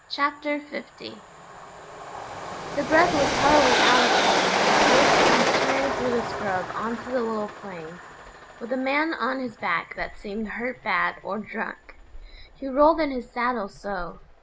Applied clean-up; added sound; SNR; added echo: none; Train; 0 dB; none.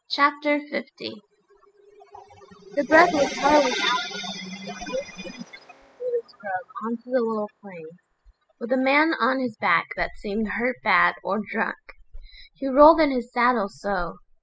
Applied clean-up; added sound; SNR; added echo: classical method spectral subtraction.